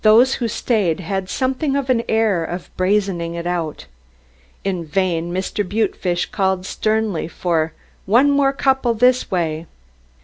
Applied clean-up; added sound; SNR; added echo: none; none; none; none.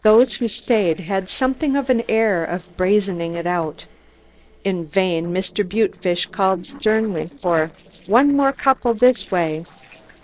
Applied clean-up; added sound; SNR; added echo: neural separator model SepFormer DNS4.